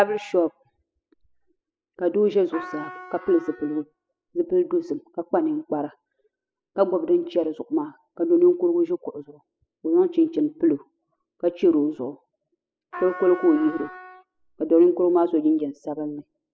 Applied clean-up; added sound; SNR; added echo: classical method spectral subtraction.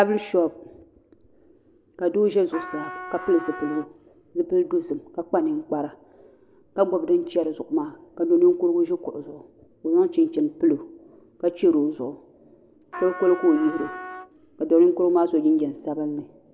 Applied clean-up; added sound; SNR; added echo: none; Trumpet; 13 dB; none.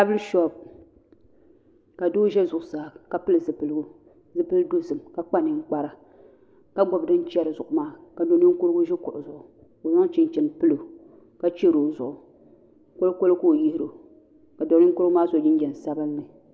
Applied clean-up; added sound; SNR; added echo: none; none; none; none.